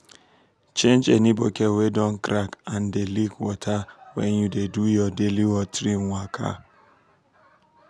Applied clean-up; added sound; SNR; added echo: none; none; none; none.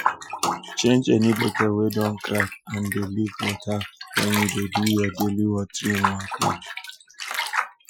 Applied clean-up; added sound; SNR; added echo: classical method Wiener filter.